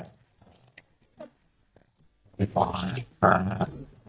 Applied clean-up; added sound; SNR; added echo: neural mask model DeepFilterNet 3.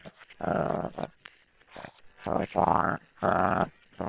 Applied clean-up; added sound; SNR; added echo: neural separator model SepFormer WHAM!.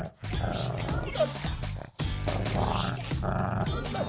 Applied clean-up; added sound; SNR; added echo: none; Growling; 2 dB; none.